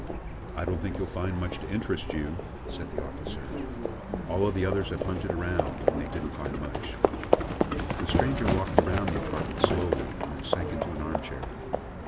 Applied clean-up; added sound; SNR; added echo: none; Livestock, farm animals, working animals; -3 dB; none.